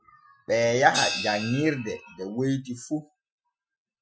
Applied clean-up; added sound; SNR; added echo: classical method Wiener filter.